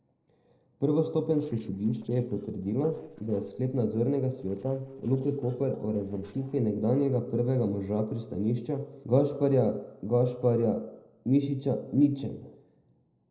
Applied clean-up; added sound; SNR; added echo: neural separator model SepFormer DNS4.